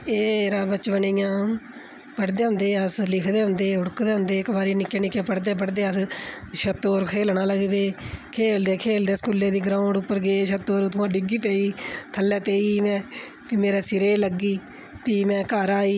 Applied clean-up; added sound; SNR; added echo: none; none; none; none.